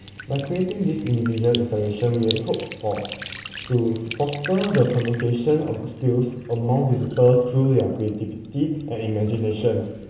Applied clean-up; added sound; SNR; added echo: none; Trickle, dribble / Sink (filling or washing); 13 dB; reverberation time 0.9 s.